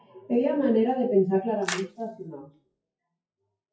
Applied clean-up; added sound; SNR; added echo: classical method WPE with log-MMSE.